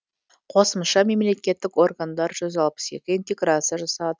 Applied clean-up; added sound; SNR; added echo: none; none; none; none.